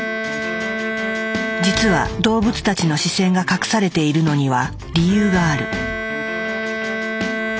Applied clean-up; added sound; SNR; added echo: none; Bowed string instrument; 6 dB; none.